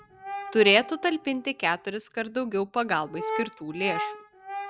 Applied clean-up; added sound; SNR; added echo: none; Brass instrument; 10 dB; none.